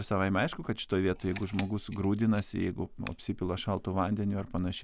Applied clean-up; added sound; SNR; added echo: none; Camera; 16 dB; none.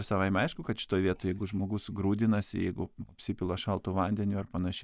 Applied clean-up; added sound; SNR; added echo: neural mask model DeepFilterNet 3.